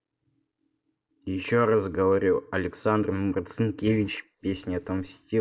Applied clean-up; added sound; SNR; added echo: neural mask model Resemble Enhance denoiser.